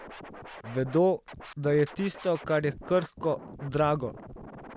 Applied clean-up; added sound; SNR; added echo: none; Scratching (performance technique); 16 dB; none.